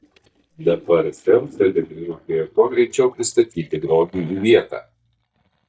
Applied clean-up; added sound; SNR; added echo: neural mask model DeepFilterNet 3.